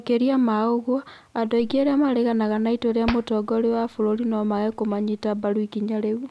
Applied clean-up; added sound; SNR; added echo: none; Hands; 18 dB; none.